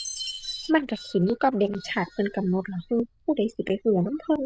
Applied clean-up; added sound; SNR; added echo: neural diffusion model UNIVERSE++.